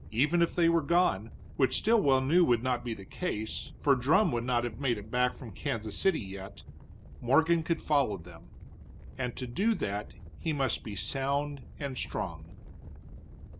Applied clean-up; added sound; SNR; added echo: none; Animal; 15 dB; none.